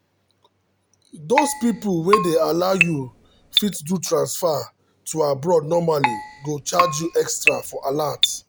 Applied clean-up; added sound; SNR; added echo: none; Keyboard (musical); 2 dB; none.